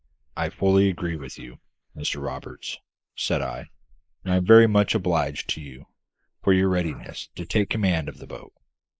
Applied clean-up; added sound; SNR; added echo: neural mask model Resemble Enhance denoiser.